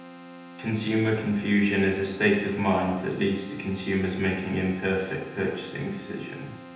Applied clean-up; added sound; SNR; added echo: none; Keyboard (musical); 17 dB; reverberation time 0.9 s.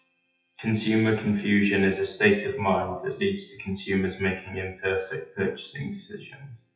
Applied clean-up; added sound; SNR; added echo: classical method WPE with log-MMSE.